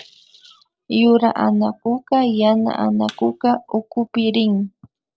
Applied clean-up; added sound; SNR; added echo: neural separator model SepFormer DNS4.